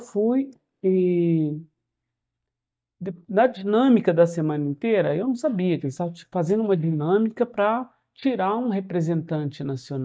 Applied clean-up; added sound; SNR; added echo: neural mask model DeepFilterNet 3.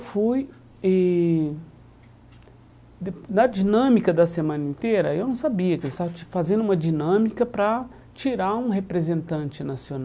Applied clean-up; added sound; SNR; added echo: none; none; none; none.